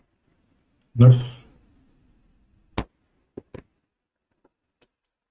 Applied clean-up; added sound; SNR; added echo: neural mask model RNNoise.